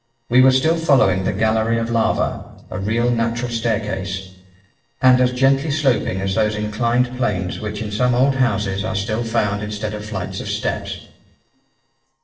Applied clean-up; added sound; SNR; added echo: neural separator model SepFormer DNS4.